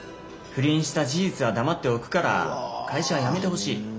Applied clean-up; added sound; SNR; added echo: none; none; none; none.